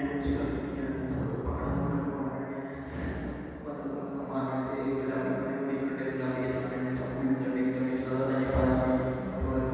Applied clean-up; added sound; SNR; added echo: none; none; none; reverberation time 2.1 s.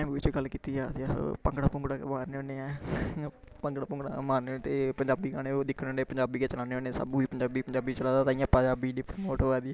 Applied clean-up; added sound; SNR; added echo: none; none; none; none.